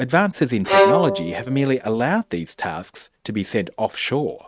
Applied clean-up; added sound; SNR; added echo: neural mask model RNNoise.